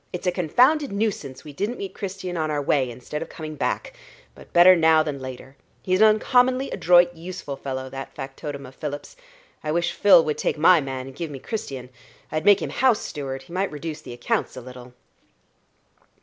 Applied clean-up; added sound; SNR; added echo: none; none; none; none.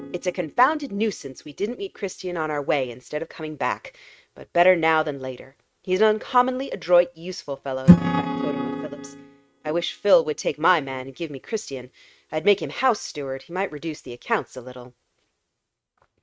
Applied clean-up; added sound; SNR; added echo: neural mask model RNNoise.